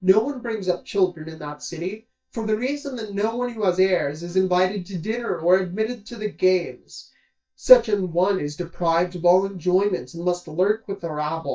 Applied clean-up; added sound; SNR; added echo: neural mask model DeepFilterNet 3.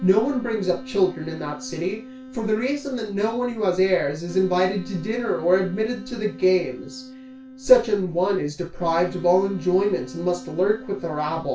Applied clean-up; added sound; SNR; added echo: none; Wind instrument, woodwind instrument; 16 dB; reverberation time 0.3 s.